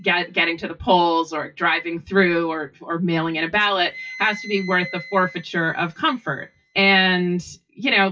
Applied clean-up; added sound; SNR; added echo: classical method WPE with log-MMSE.